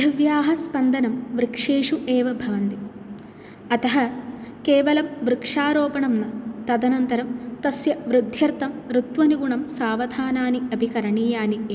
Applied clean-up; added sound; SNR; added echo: none; none; none; none.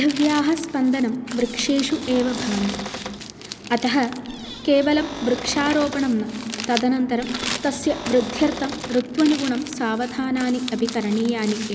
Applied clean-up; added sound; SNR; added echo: none; Cupboard open or close / Door + Crumpling, crinkling; 11 dB; none.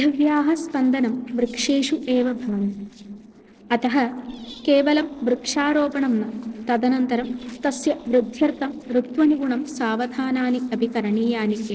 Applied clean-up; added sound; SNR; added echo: neural separator model SepFormer DNS4.